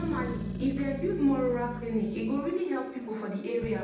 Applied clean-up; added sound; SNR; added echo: none; Growling; 8 dB; reverberation time 0.8 s.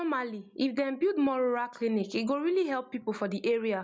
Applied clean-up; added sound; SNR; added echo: none; none; none; none.